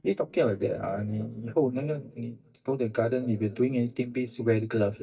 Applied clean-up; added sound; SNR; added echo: neural mask model DeepFilterNet 3.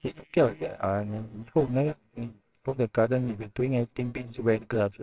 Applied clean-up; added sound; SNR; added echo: neural separator model SepFormer WHAMR!.